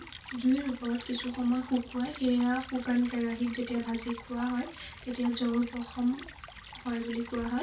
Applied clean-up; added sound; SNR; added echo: none; Stream / Trickle, dribble; 15 dB; reverberation time 0.3 s.